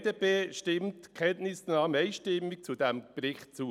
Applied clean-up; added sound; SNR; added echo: none; none; none; none.